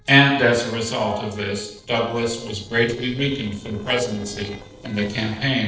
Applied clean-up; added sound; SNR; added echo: neural separator model SepFormer DNS4.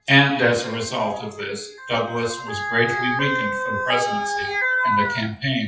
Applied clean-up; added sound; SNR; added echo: classical method WPE with log-MMSE.